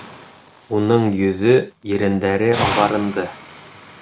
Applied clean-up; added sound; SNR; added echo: none; Hiss; 11 dB; none.